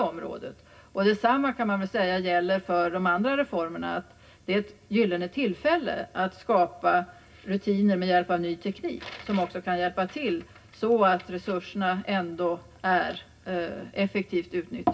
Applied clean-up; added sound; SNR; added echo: none; none; none; reverberation time 0.4 s.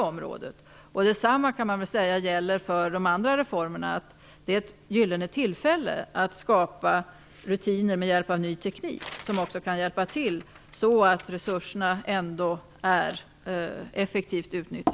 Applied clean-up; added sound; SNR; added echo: none; none; none; none.